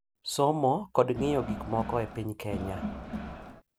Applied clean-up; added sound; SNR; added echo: none; Crowd; 7 dB; none.